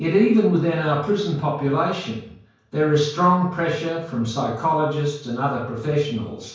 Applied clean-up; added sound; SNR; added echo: none; none; none; reverberation time 0.5 s.